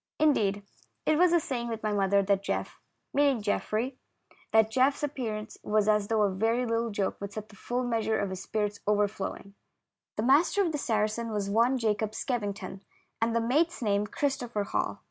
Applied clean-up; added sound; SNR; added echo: none; none; none; none.